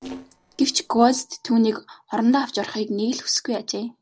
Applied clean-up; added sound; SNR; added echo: neural separator model SepFormer DNS4.